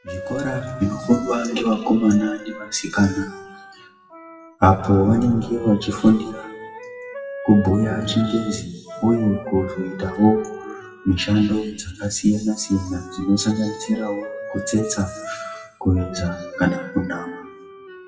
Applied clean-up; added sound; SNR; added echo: classical method WPE with log-MMSE.